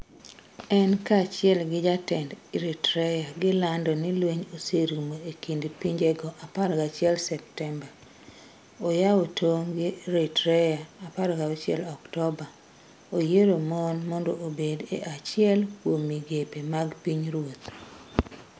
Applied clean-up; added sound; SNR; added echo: none; none; none; none.